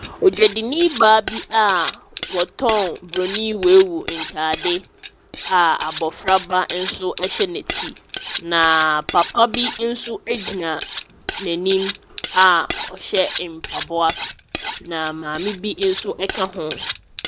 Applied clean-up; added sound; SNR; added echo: none; Cutlery, silverware; 11 dB; none.